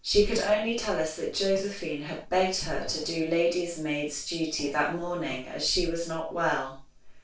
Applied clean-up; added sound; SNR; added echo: neural separator model SepFormer DNS4.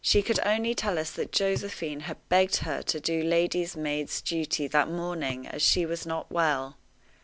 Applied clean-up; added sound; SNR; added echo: none; none; none; none.